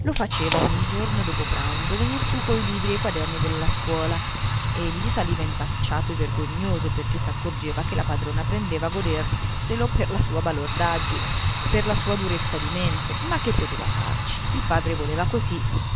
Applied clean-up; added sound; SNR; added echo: none; Fire; -4 dB; none.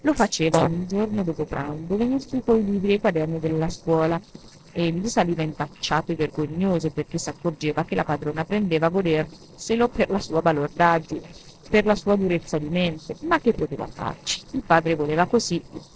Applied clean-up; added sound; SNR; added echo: neural separator model SepFormer DNS4.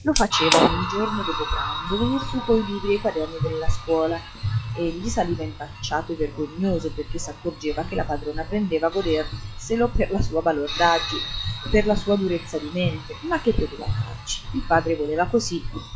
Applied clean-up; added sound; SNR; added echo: classical method log-MMSE.